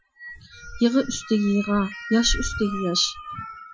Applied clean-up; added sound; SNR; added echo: classical method Wiener filter.